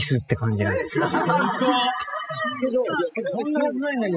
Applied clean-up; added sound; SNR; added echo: classical method spectral subtraction.